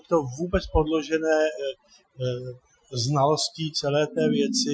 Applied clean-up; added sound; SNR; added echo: classical method Wiener filter.